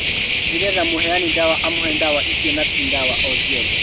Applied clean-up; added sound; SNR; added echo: none; Cricket; -4 dB; none.